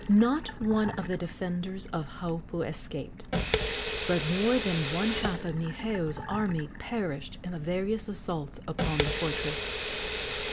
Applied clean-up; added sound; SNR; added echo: none; Sink (filling or washing) / Water tap, faucet; 1 dB; none.